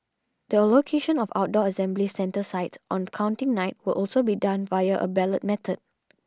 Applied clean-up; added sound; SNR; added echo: none; none; none; none.